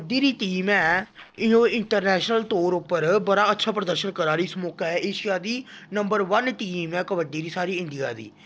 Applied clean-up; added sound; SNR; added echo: neural separator model SepFormer DNS4.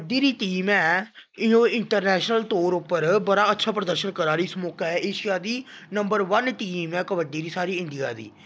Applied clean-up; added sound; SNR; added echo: neural mask model Resemble Enhance denoiser.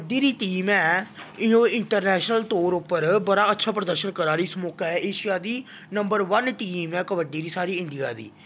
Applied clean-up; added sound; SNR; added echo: none; none; none; none.